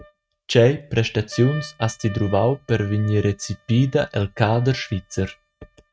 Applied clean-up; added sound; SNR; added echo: neural mask model RNNoise.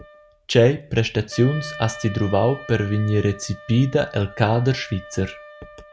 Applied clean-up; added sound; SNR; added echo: none; Wind instrument, woodwind instrument; 18 dB; none.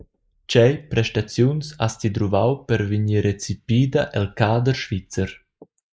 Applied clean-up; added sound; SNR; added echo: neural mask model Resemble Enhance denoiser.